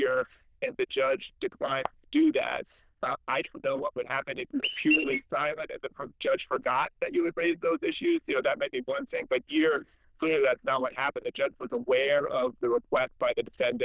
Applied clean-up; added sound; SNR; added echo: neural diffusion model UNIVERSE++.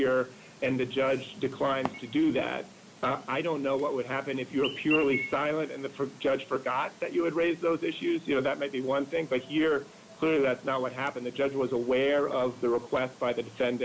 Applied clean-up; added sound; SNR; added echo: none; Chirp, tweet; 15 dB; none.